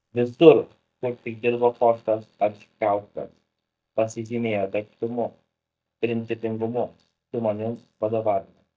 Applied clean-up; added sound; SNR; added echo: neural mask model DeepFilterNet 3.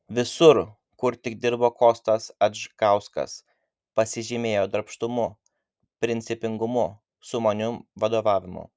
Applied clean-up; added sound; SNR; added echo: none; none; none; none.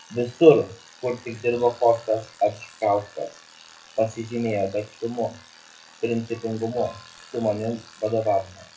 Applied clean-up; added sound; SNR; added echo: classical method WPE with log-MMSE.